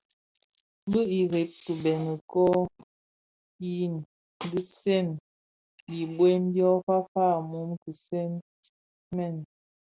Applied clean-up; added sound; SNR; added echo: none; none; none; none.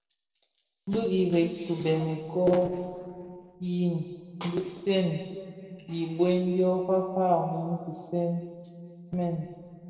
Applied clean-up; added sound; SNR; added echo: none; none; none; reverberation time 2.2 s.